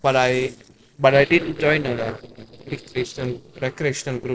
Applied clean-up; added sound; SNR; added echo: neural separator model SepFormer DNS4.